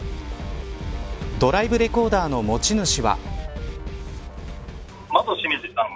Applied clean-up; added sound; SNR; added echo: none; none; none; none.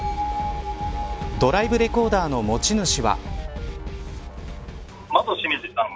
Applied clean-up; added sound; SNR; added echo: none; Bell; 11 dB; none.